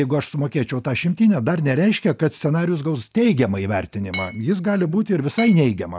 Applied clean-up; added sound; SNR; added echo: none; Glass; 11 dB; none.